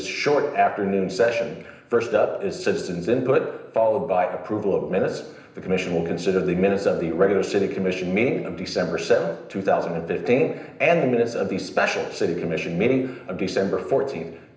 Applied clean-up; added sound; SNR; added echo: none; none; none; reverberation time 0.9 s.